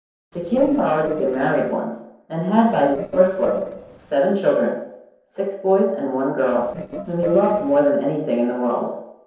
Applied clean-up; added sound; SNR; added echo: neural separator model SepFormer DNS4.